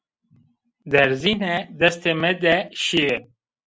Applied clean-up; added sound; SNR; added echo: none; none; none; none.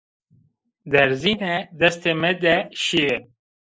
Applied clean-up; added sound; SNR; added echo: neural mask model Resemble Enhance denoiser.